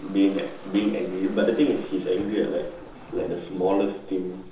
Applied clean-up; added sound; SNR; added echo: none; Waves, surf; 18 dB; reverberation time 0.7 s.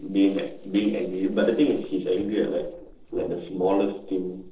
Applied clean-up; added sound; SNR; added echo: neural separator model SepFormer DNS4.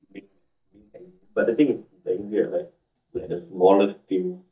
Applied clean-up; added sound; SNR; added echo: neural mask model DeepFilterNet 3.